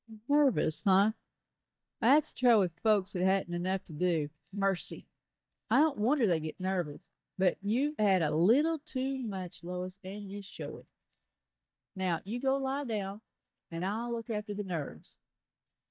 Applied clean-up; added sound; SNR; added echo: neural mask model DeepFilterNet 3.